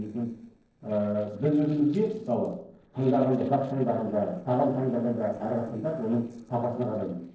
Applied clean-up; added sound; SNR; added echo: neural separator model SepFormer DNS4.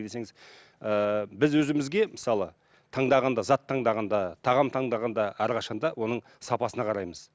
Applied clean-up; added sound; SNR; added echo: none; none; none; none.